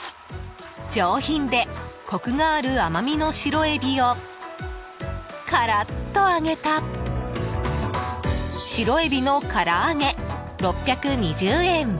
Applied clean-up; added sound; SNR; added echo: none; none; none; none.